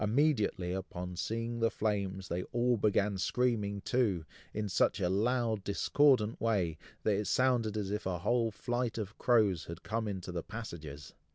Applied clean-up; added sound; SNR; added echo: none; none; none; none.